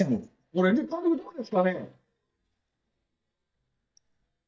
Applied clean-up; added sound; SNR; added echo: neural mask model DeepFilterNet 3.